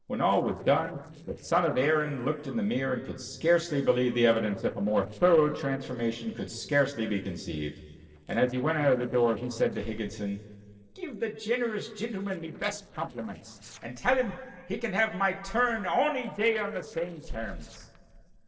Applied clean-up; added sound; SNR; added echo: neural separator model SepFormer DNS4.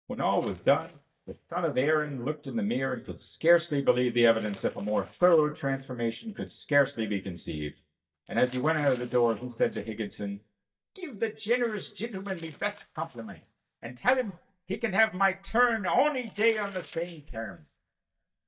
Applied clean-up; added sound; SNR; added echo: neural mask model DeepFilterNet 3.